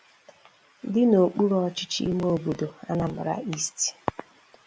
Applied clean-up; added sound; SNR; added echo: none; none; none; none.